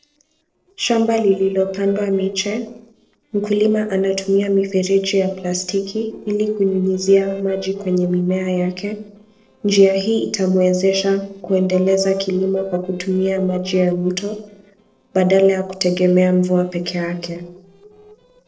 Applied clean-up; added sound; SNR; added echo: neural separator model SepFormer DNS4.